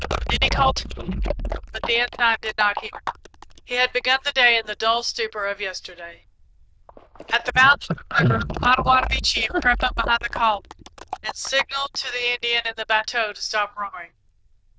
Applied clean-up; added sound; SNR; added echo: neural diffusion model UNIVERSE++.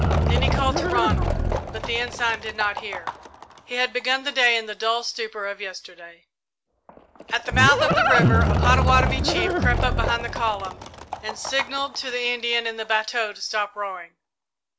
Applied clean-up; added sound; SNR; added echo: none; Livestock, farm animals, working animals; 0 dB; none.